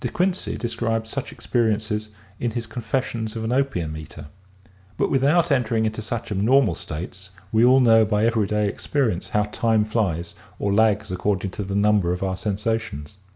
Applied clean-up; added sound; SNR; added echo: none; none; none; none.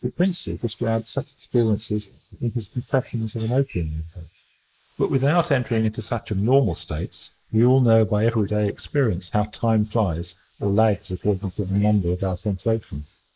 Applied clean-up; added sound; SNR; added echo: neural mask model Resemble Enhance denoiser.